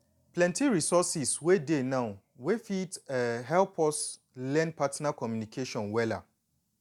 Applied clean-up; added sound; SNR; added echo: none; none; none; none.